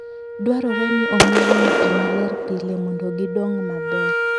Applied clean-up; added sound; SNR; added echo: none; Gunshot, gunfire + Wind instrument, woodwind instrument; -2 dB; none.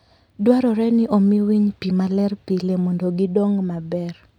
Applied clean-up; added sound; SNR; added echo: none; none; none; none.